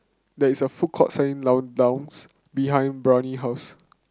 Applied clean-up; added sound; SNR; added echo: none; none; none; none.